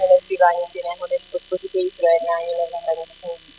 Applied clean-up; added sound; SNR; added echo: classical method spectral subtraction.